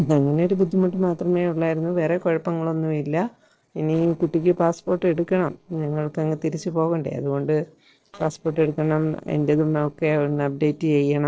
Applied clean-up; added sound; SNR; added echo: neural separator model SepFormer DNS4.